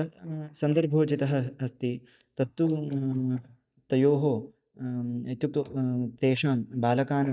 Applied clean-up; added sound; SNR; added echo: neural mask model DeepFilterNet 3.